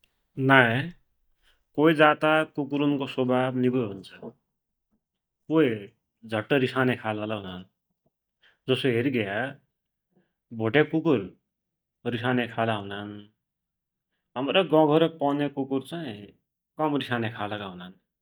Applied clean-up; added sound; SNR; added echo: neural mask model DeepFilterNet 3.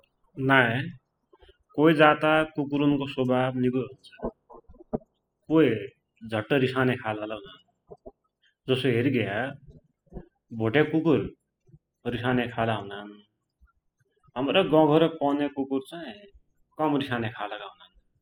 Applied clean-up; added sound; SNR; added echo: classical method spectral subtraction.